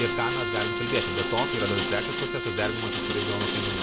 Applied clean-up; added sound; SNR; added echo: none; Rain + Bowed string instrument; -2 dB; none.